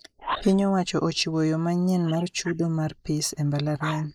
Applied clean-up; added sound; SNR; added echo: neural mask model Resemble Enhance denoiser.